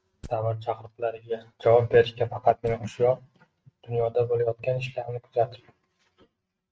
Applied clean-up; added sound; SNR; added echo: neural mask model RNNoise.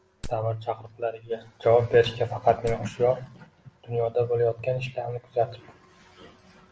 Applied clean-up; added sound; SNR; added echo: none; Wood; 14 dB; none.